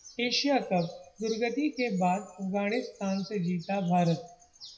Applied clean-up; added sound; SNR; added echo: classical method WPE with log-MMSE.